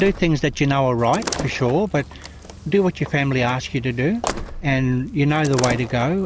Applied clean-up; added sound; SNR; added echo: none; Slam; 12 dB; none.